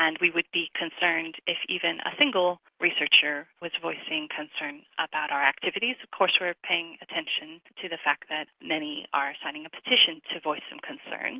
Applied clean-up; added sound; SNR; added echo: none; none; none; none.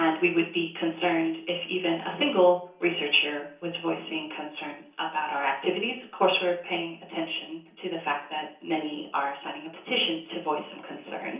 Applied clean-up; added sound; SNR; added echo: none; none; none; reverberation time 0.6 s.